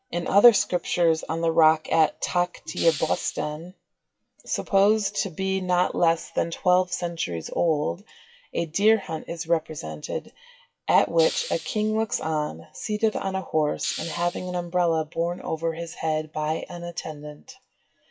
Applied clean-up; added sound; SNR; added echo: classical method WPE with log-MMSE.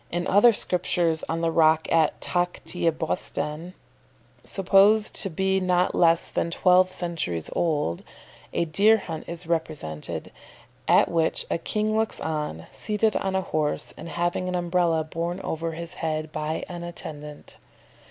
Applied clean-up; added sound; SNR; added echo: none; none; none; none.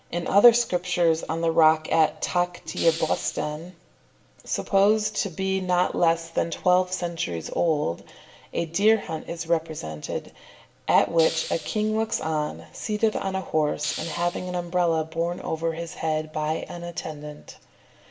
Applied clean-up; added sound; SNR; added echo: none; Hiss; 13 dB; reverberation time 0.6 s.